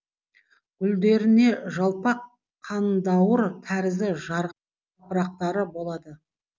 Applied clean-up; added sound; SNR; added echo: none; none; none; none.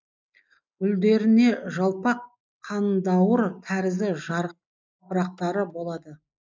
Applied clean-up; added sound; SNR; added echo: neural mask model Resemble Enhance denoiser.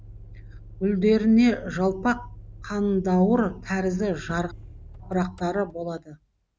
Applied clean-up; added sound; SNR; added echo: none; Motor vehicle (road); 17 dB; none.